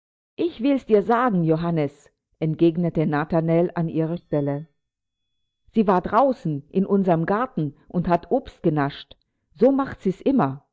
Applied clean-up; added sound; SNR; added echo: neural mask model DeepFilterNet 3.